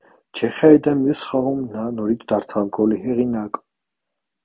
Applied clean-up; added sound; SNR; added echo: none; none; none; none.